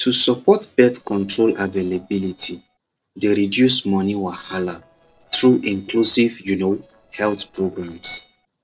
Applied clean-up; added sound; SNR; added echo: neural separator model SepFormer DNS4.